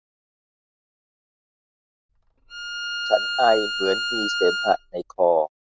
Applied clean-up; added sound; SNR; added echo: none; Bowed string instrument; 3 dB; none.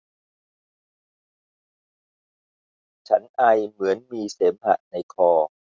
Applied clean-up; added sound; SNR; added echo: none; none; none; none.